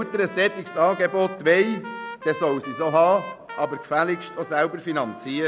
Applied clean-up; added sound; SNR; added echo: none; Trumpet; 15 dB; none.